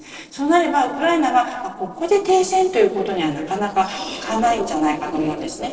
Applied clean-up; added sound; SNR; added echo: neural separator model SepFormer DNS4.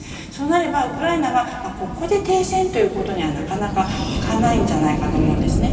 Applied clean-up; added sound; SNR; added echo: none; Fire; 3 dB; reverberation time 2.5 s.